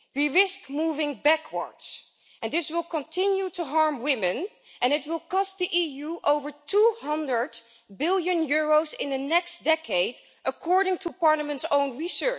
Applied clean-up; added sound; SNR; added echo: none; none; none; none.